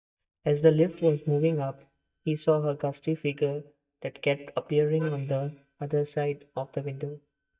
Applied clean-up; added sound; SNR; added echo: neural mask model DeepFilterNet 3.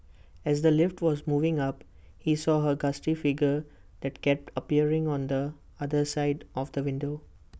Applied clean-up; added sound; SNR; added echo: none; none; none; none.